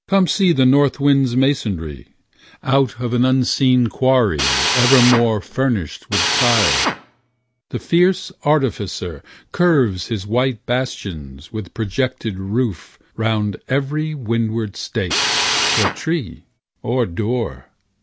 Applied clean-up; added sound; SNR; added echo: none; Drill; 1 dB; none.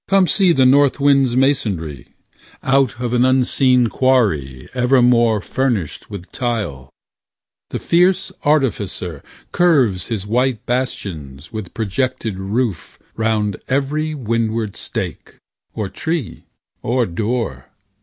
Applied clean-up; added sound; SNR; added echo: none; none; none; none.